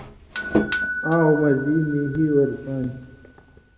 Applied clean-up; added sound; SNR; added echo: none; Doorbell; -2 dB; reverberation time 0.9 s.